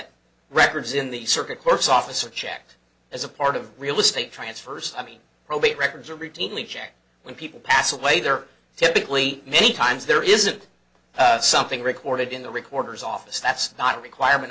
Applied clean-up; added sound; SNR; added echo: none; none; none; none.